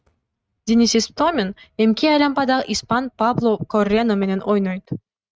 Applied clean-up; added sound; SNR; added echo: neural mask model RNNoise.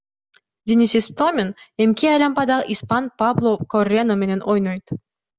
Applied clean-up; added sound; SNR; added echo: none; none; none; none.